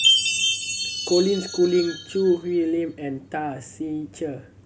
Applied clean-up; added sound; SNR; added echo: none; Chime; 2 dB; none.